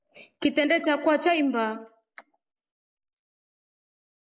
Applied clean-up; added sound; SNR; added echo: neural mask model Resemble Enhance denoiser.